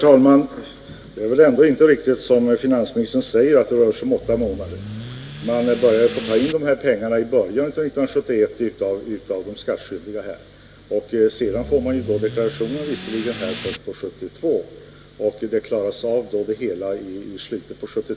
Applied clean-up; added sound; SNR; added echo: none; Accelerating, revving, vroom / Car; 12 dB; reverberation time 1.1 s.